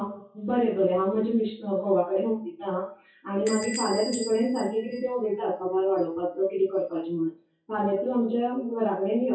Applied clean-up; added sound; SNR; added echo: classical method WPE with log-MMSE.